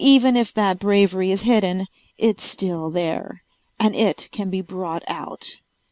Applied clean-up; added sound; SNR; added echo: none; none; none; none.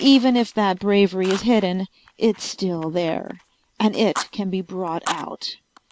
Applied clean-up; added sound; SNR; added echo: none; Fire; 16 dB; none.